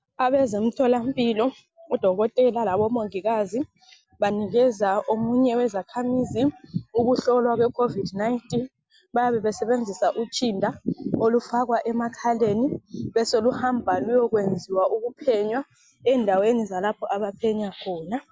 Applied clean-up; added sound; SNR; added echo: none; none; none; none.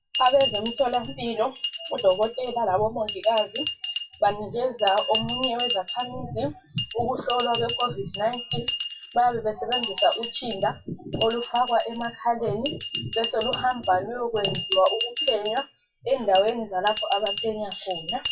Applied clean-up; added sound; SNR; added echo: classical method WPE with log-MMSE.